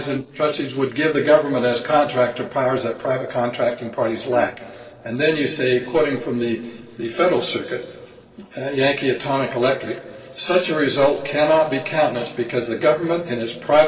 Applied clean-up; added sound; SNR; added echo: neural separator model SepFormer DNS4.